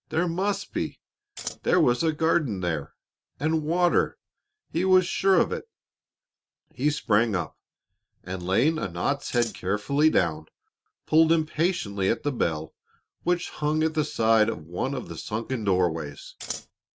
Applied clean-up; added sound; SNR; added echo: neural mask model RNNoise.